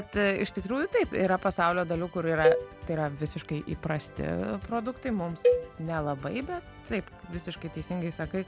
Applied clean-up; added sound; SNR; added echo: none; Cowbell; 1 dB; none.